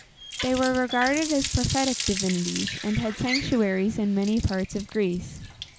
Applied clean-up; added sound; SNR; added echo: none; Water tap, faucet; 9 dB; none.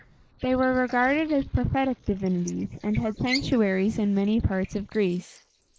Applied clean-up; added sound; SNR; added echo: neural mask model Resemble Enhance denoiser.